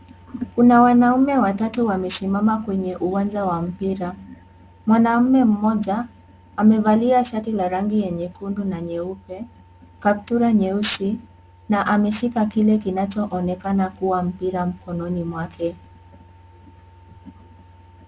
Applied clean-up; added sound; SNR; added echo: none; none; none; none.